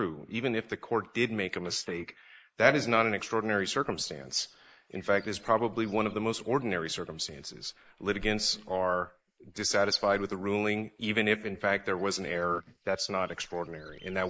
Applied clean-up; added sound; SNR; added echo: neural mask model Resemble Enhance denoiser.